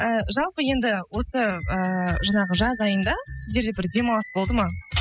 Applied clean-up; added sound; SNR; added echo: classical method spectral subtraction.